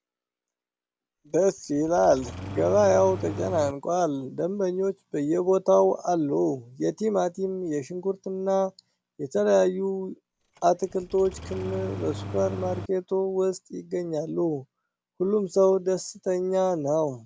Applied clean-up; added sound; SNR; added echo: none; Engine starting; 11 dB; none.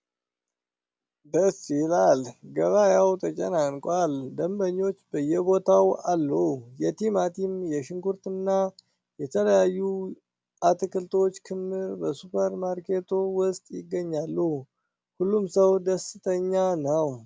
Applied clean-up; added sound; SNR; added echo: none; none; none; none.